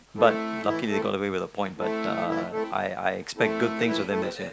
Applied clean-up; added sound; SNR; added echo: none; Accordion; 2 dB; none.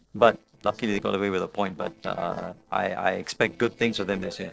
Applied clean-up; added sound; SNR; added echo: neural separator model SepFormer DNS4.